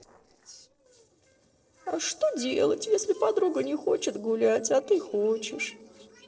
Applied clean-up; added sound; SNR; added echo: neural separator model SepFormer DNS4.